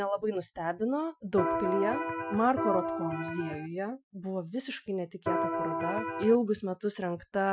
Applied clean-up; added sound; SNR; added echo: classical method Wiener filter.